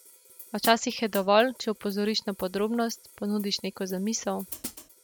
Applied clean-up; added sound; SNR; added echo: none; Hi-hat; 16 dB; none.